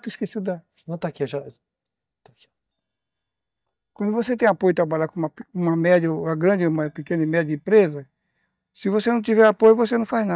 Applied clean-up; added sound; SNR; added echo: neural mask model DeepFilterNet 3.